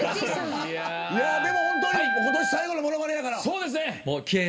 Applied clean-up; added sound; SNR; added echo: none; Wind instrument, woodwind instrument; 0 dB; reverberation time 1.3 s.